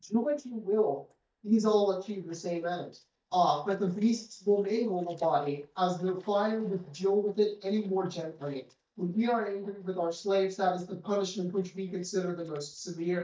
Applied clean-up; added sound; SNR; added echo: neural mask model DeepFilterNet 3.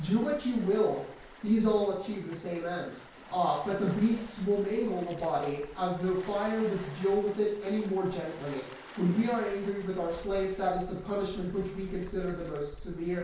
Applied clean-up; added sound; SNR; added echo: none; Waves, surf; 16 dB; reverberation time 0.5 s.